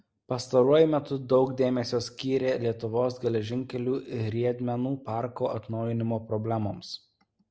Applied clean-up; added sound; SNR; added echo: none; none; none; none.